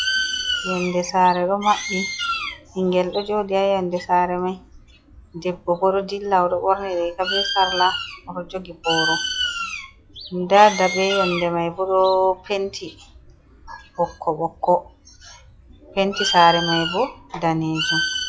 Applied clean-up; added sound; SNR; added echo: classical method log-MMSE.